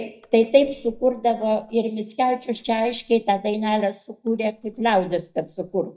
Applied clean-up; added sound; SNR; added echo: neural mask model DeepFilterNet 3.